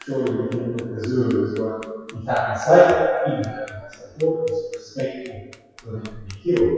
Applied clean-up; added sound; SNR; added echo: classical method WPE with log-MMSE.